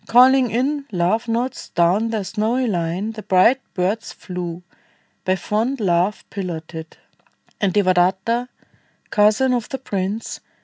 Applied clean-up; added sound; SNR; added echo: none; none; none; none.